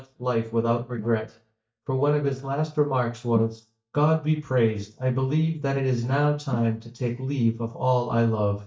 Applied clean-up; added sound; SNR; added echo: neural mask model DeepFilterNet 3.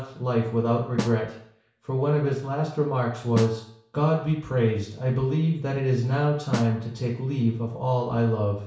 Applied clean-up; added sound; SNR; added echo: none; Snare drum; 12 dB; reverberation time 0.6 s.